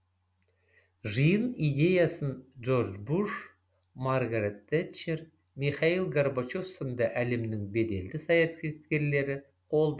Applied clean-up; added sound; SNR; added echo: none; none; none; none.